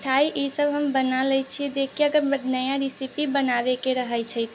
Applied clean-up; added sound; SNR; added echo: none; none; none; none.